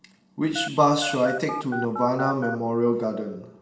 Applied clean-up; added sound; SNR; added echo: none; Telephone; 7 dB; reverberation time 0.9 s.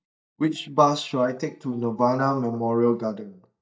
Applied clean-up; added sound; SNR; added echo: neural mask model DeepFilterNet 3.